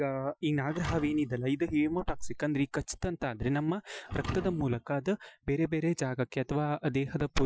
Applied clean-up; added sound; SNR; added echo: classical method Wiener filter.